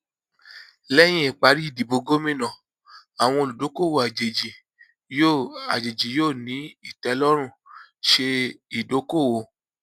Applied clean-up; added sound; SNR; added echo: none; none; none; none.